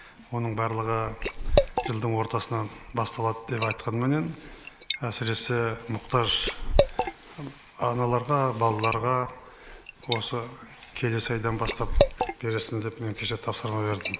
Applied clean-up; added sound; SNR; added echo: none; Liquid; 3 dB; none.